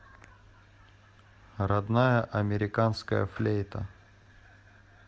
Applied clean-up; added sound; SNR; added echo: none; none; none; none.